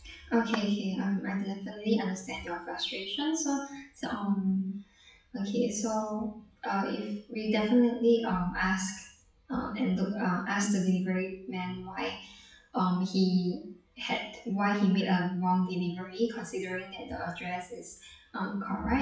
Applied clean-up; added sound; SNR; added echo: classical method WPE with log-MMSE.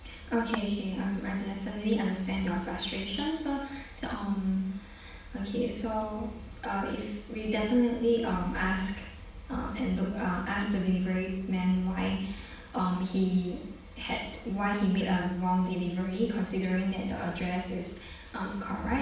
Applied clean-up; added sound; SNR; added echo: none; Tap / Glass; 16 dB; reverberation time 0.6 s.